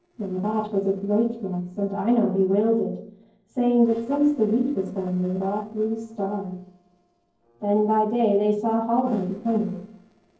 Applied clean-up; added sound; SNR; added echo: neural separator model SepFormer DNS4.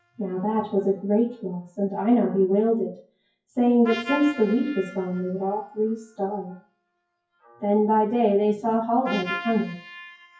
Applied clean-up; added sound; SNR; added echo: classical method WPE with log-MMSE.